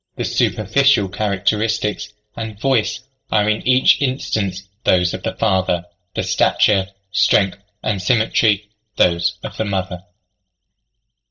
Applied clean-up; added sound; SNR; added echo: neural mask model DeepFilterNet 3.